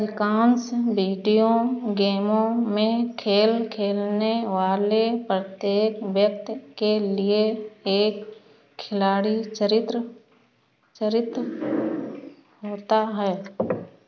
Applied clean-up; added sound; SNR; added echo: none; none; none; none.